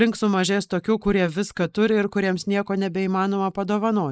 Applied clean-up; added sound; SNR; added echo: neural mask model Resemble Enhance denoiser.